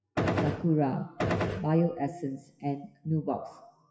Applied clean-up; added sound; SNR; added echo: classical method WPE with log-MMSE.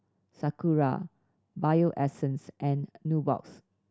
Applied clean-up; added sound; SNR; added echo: none; none; none; none.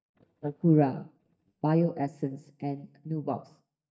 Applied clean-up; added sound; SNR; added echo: neural mask model DeepFilterNet 3.